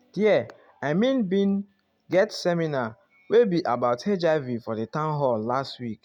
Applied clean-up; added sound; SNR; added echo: none; none; none; none.